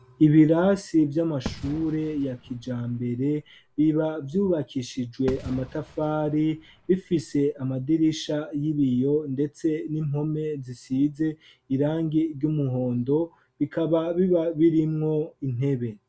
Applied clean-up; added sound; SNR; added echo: none; Fireworks; 16 dB; none.